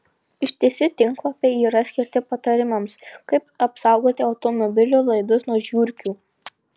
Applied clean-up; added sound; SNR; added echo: none; none; none; none.